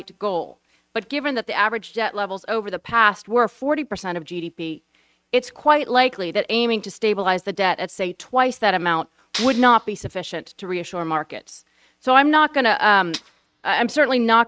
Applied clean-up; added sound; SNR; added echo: neural mask model RNNoise.